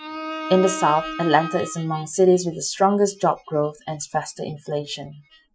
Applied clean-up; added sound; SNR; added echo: classical method Wiener filter.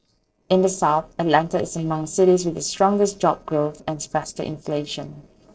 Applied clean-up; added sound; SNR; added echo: neural separator model SepFormer DNS4.